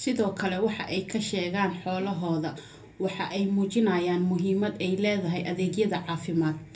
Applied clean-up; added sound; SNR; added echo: none; none; none; reverberation time 0.3 s.